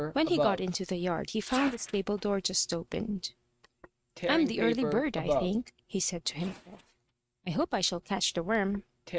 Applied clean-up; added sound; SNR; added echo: neural mask model RNNoise.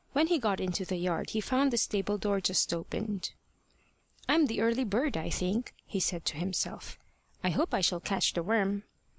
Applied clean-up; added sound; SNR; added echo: none; none; none; none.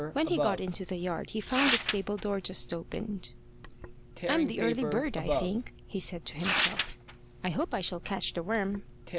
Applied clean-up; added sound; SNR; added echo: none; Tearing; 2 dB; none.